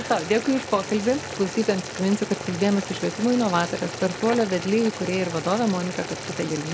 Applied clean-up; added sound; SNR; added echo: none; Boiling; 9 dB; none.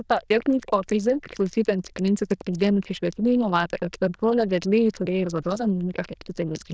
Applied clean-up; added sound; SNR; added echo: neural diffusion model UNIVERSE++.